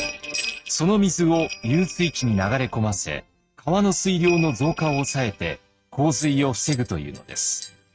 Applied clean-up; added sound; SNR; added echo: neural mask model RNNoise.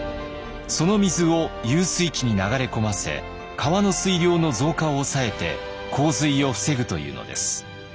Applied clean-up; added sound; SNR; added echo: none; none; none; none.